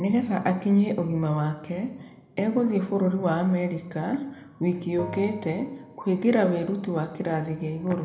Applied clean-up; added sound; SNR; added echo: none; Bell; 17 dB; reverberation time 0.9 s.